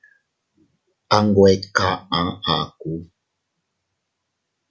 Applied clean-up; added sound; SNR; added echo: none; none; none; none.